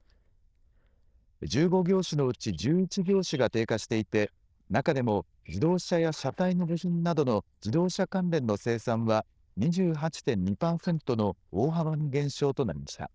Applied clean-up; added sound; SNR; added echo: neural diffusion model UNIVERSE++.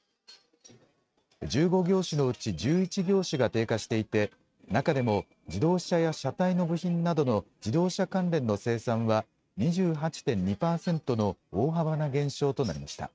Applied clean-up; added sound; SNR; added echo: neural mask model RNNoise.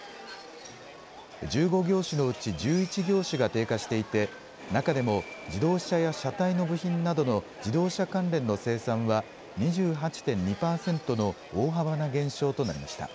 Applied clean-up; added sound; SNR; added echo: none; Subway, metro, underground; 16 dB; none.